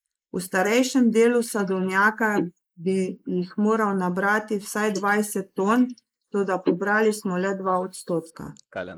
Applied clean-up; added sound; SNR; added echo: neural mask model Resemble Enhance denoiser.